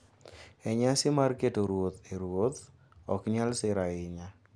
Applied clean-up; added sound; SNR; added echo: none; none; none; none.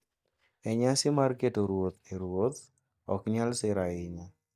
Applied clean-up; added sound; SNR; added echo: neural mask model DeepFilterNet 3.